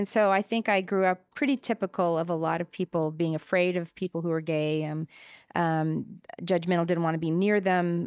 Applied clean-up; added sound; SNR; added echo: neural mask model DeepFilterNet 3.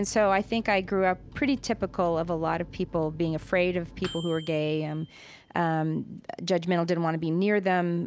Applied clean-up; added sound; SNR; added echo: none; Microwave oven; 20 dB; none.